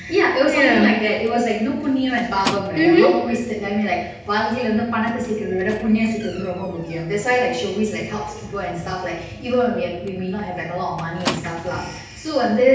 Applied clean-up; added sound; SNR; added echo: none; Squeak; 16 dB; reverberation time 0.8 s.